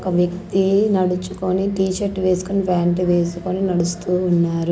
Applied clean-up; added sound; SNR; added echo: none; none; none; none.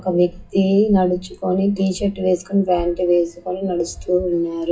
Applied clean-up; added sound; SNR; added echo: classical method WPE with log-MMSE.